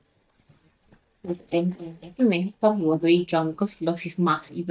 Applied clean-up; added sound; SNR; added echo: neural mask model DeepFilterNet 3.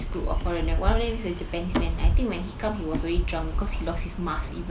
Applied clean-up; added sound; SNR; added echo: none; none; none; none.